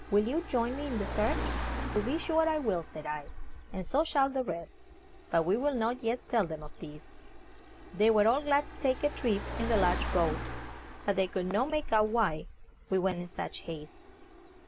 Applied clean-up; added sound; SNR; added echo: none; Car; 8 dB; none.